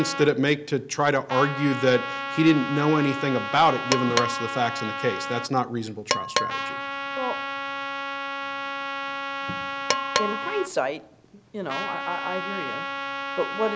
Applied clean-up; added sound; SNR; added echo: none; Trumpet + Percussion; 4 dB; none.